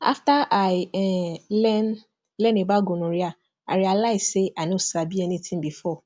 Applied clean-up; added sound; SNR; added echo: none; none; none; none.